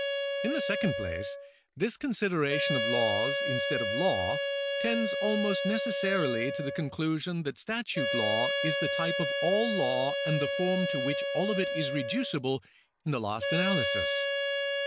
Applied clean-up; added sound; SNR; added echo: none; Wind instrument, woodwind instrument; 0 dB; none.